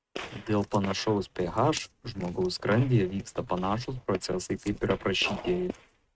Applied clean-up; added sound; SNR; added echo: neural mask model RNNoise.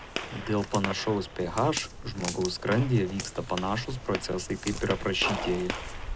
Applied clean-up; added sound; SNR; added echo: none; Gunshot, gunfire + Walk, footsteps; 6 dB; none.